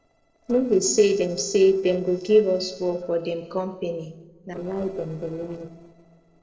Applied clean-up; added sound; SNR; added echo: neural separator model SepFormer DNS4.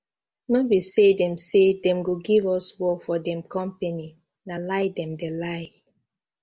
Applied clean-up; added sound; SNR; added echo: none; none; none; none.